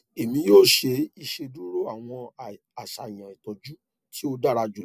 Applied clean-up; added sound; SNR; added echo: none; none; none; none.